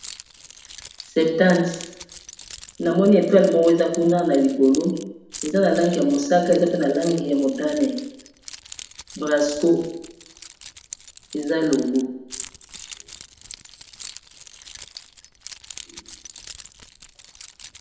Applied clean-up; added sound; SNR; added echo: none; Keys jangling; 18 dB; reverberation time 0.8 s.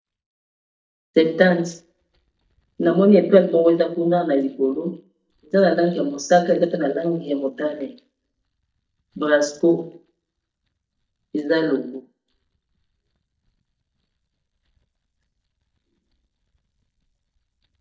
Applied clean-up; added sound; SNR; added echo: neural mask model DeepFilterNet 3.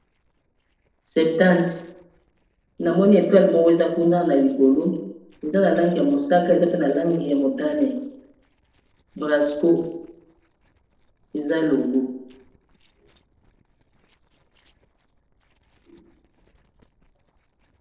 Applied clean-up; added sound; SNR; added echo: neural separator model SepFormer DNS4.